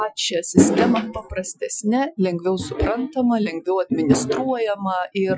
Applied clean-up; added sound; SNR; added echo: classical method Wiener filter.